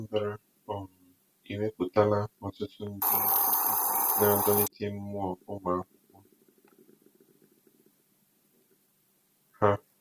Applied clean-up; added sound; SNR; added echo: none; Hiss; 0 dB; none.